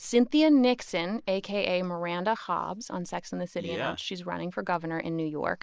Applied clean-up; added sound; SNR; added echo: neural mask model Resemble Enhance denoiser.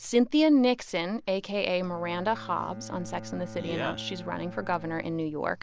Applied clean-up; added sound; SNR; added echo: none; Bowed string instrument; 17 dB; none.